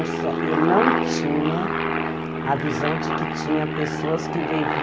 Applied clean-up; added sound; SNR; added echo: none; Aircraft; -2 dB; none.